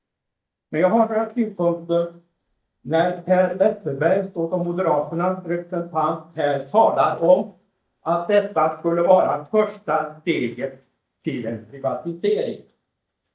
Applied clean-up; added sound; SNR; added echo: neural mask model DeepFilterNet 3.